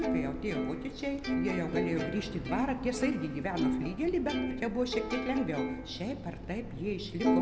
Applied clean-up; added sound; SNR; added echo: none; Plucked string instrument; 1 dB; none.